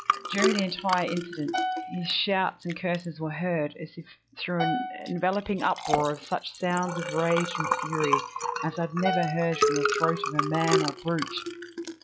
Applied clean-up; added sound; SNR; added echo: classical method log-MMSE.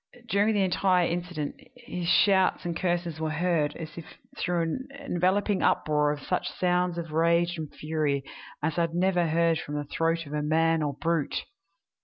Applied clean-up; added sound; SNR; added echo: none; none; none; none.